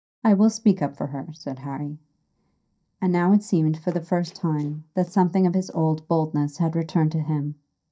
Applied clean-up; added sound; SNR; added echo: neural mask model DeepFilterNet 3.